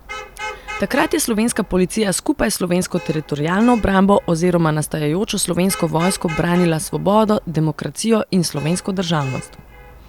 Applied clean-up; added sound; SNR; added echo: none; Traffic noise, roadway noise / Vehicle horn, car horn, honking; 17 dB; none.